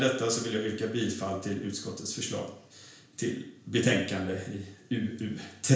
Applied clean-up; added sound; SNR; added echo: none; none; none; reverberation time 0.5 s.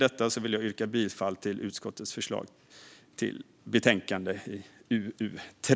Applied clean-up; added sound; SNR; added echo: none; none; none; none.